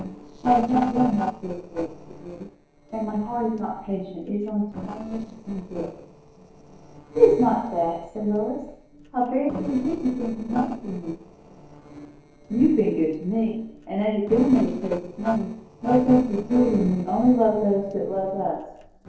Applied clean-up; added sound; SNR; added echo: neural separator model SepFormer DNS4.